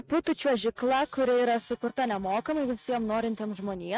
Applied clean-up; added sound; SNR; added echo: neural mask model RNNoise.